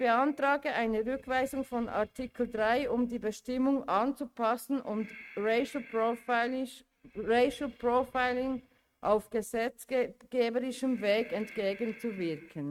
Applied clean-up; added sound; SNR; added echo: neural mask model RNNoise.